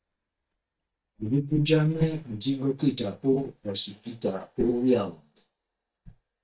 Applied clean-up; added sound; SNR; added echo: neural mask model DeepFilterNet 3.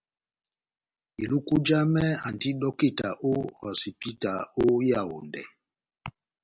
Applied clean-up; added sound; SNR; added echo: none; none; none; none.